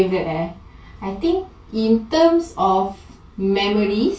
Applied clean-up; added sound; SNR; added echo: none; none; none; reverberation time 0.2 s.